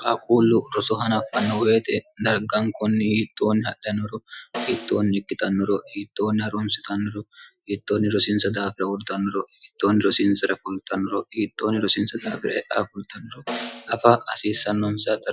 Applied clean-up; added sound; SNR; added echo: classical method Wiener filter.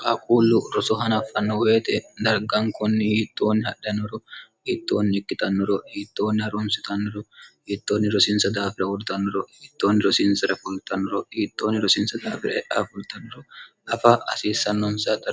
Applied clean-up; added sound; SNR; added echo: none; none; none; none.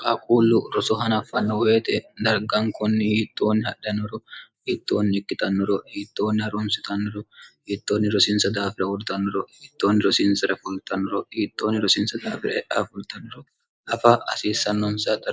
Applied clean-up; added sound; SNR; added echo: neural mask model Resemble Enhance denoiser.